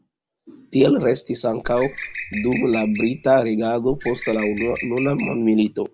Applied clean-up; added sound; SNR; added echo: none; Bird; 11 dB; none.